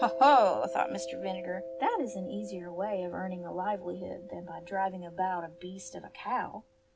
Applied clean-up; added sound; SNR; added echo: none; Mallet percussion; 10 dB; none.